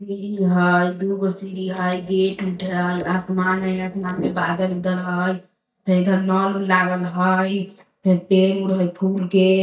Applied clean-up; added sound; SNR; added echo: neural mask model DeepFilterNet 3.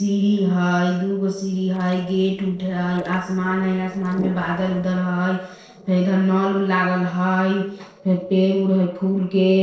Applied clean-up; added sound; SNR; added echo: neural separator model SepFormer DNS4.